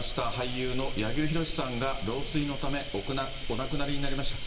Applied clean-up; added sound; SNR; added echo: none; Cricket; 0 dB; reverberation time 1.0 s.